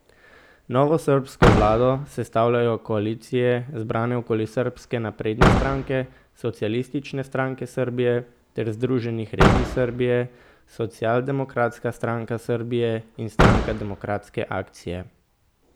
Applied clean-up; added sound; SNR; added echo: none; Slam / Car; 2 dB; none.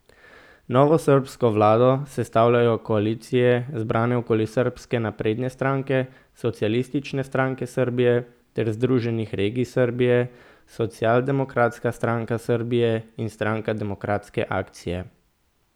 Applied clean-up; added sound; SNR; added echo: none; none; none; none.